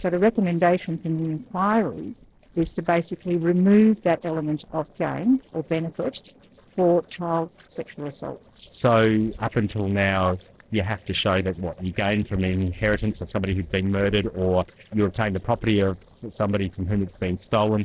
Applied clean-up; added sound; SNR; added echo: neural separator model SepFormer DNS4.